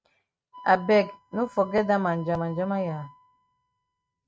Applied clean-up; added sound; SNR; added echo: neural mask model RNNoise.